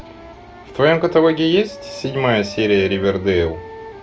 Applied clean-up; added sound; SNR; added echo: none; Wind instrument, woodwind instrument; 18 dB; none.